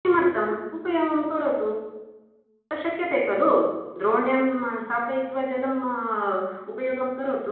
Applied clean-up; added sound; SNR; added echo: none; none; none; reverberation time 1.0 s.